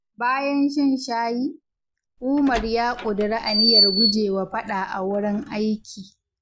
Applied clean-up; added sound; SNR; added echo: none; Door; 1 dB; none.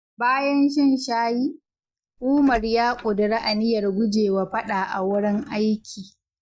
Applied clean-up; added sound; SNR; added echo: neural mask model DeepFilterNet 3.